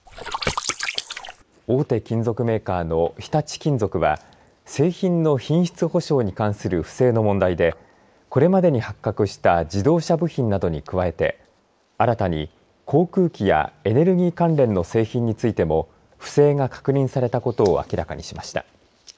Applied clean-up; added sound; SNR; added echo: neural mask model Resemble Enhance denoiser.